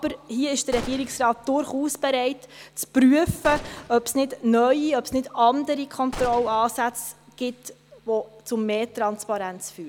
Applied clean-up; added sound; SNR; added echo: none; Gunshot, gunfire; 15 dB; none.